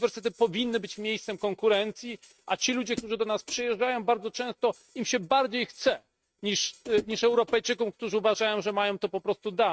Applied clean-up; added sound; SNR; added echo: neural mask model RNNoise.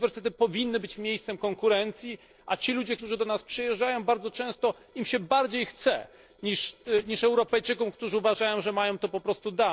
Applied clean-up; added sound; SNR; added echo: neural separator model SepFormer DNS4.